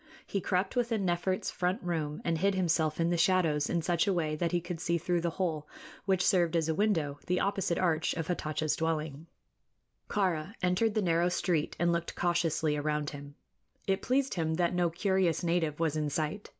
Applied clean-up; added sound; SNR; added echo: none; none; none; none.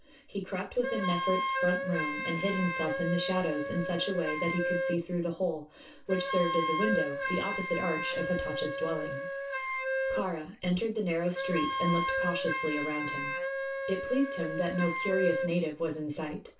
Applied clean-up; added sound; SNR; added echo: none; Wind instrument, woodwind instrument; 2 dB; reverberation time 0.2 s.